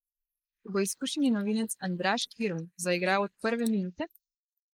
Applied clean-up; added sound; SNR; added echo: neural mask model Resemble Enhance denoiser.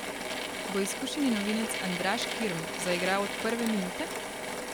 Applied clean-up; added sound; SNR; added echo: none; Drill / Mechanisms; 2 dB; none.